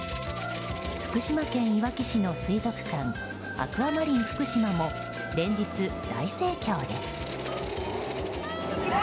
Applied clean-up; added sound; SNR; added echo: none; Rattle (instrument) + Wind instrument, woodwind instrument; 11 dB; none.